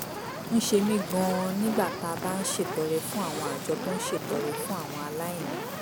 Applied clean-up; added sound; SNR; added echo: none; Fire; 5 dB; none.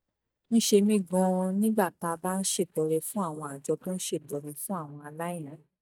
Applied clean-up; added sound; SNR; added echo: neural mask model DeepFilterNet 3.